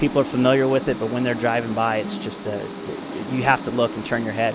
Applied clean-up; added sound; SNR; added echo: none; Cricket; 5 dB; none.